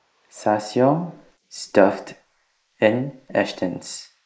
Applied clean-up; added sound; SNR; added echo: neural mask model Resemble Enhance denoiser.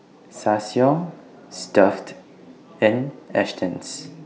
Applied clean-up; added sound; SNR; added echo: none; none; none; none.